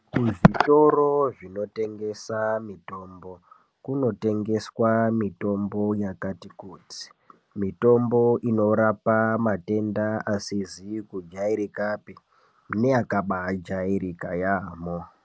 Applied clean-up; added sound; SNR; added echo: none; none; none; none.